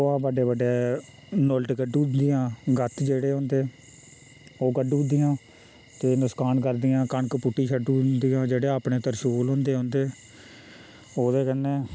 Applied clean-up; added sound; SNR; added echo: none; none; none; none.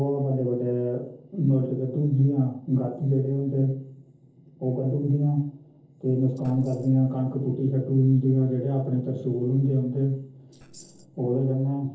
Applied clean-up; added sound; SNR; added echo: neural separator model SepFormer DNS4.